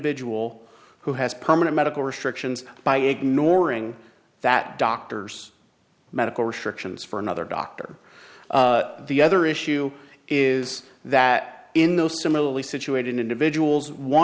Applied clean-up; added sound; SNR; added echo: none; none; none; none.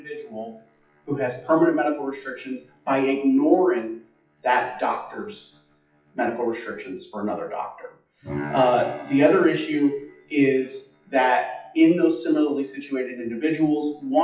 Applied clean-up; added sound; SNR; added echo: classical method WPE with log-MMSE.